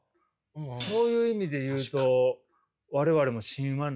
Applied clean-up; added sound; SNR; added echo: classical method log-MMSE.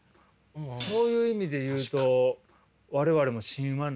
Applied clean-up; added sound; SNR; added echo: none; Hi-hat; 15 dB; none.